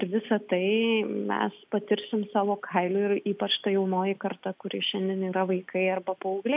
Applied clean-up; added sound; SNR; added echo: none; none; none; none.